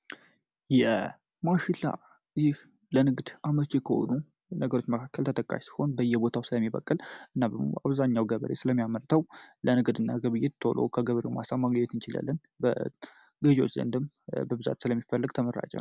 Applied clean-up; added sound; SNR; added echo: none; none; none; none.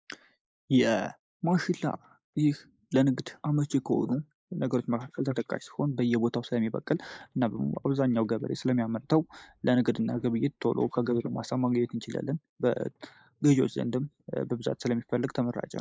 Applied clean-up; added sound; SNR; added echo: neural mask model Resemble Enhance denoiser.